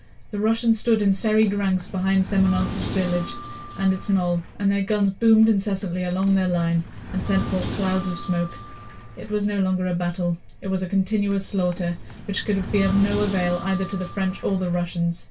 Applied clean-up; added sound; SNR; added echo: none; Sliding door; 3 dB; reverberation time 0.2 s.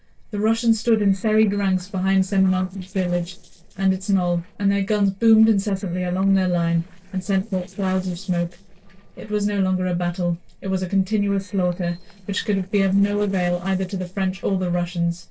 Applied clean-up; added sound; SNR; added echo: neural separator model SepFormer DNS4.